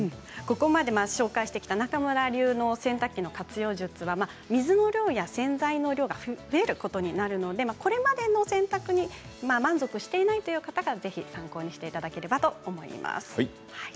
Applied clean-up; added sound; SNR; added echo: none; none; none; none.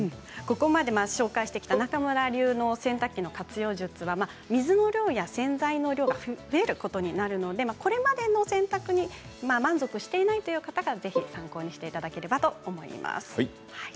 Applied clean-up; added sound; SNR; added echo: none; Bowed string instrument; 6 dB; none.